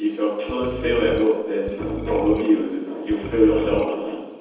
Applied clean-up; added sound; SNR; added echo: none; Burping, eructation; 12 dB; reverberation time 1.1 s.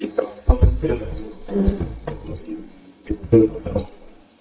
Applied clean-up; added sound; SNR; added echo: neural mask model DeepFilterNet 3.